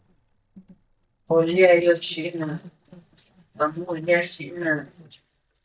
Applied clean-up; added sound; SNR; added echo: neural mask model DeepFilterNet 3.